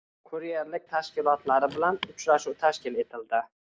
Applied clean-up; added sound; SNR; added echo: none; Car; 18 dB; none.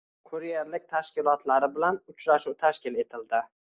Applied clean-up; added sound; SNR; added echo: none; none; none; none.